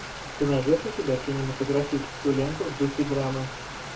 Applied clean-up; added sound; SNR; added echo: none; Stream; 10 dB; reverberation time 0.2 s.